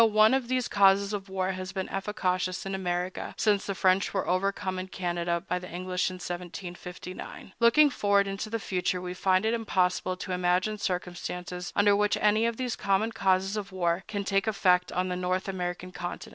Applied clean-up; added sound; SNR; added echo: none; none; none; none.